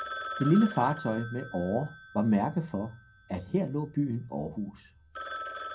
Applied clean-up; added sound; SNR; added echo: none; Telephone; 12 dB; reverberation time 0.3 s.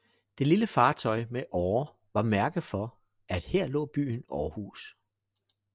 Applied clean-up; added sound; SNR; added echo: none; none; none; none.